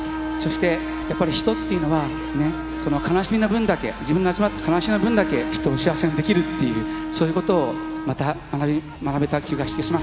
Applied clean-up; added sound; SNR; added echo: none; Bowed string instrument; 7 dB; none.